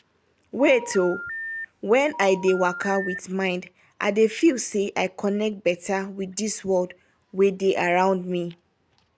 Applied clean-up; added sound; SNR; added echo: none; Telephone; 11 dB; none.